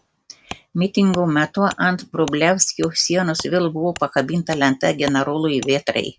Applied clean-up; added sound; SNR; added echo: none; Wood; 18 dB; none.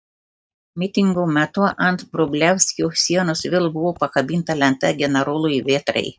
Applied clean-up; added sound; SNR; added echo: neural mask model DeepFilterNet 3.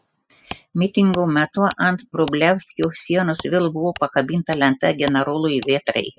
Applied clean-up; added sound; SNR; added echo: classical method spectral subtraction.